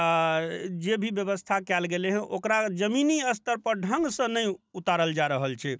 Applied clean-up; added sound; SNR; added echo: none; none; none; none.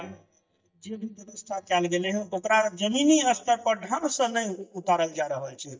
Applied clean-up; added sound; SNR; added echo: neural mask model DeepFilterNet 3.